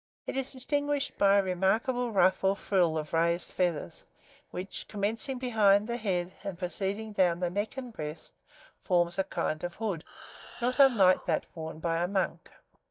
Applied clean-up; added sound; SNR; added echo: neural mask model DeepFilterNet 3.